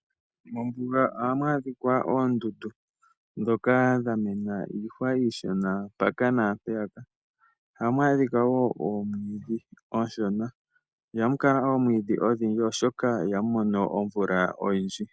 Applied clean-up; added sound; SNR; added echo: none; none; none; none.